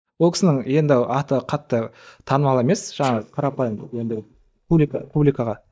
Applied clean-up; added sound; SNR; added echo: neural mask model DeepFilterNet 3.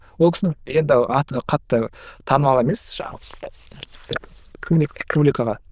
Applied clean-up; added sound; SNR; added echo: neural diffusion model UNIVERSE++.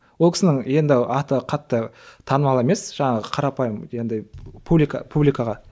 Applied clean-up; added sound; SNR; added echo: none; none; none; none.